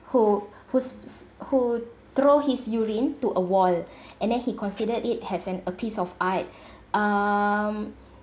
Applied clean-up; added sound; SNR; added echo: none; none; none; none.